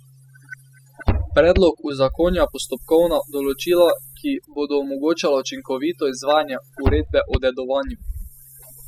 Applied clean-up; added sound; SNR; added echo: classical method spectral subtraction.